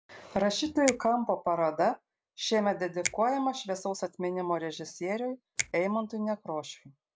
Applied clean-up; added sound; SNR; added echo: none; Finger snapping; 13 dB; none.